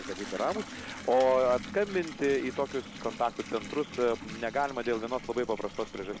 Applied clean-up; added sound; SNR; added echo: none; Bathtub (filling or washing) / Water tap, faucet; 12 dB; none.